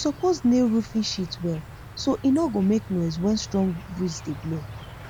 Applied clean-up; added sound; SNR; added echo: none; Insect; 15 dB; none.